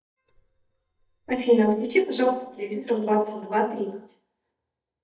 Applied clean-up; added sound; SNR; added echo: neural mask model DeepFilterNet 3.